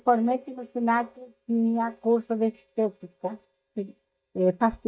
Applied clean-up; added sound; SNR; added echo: neural mask model DeepFilterNet 3.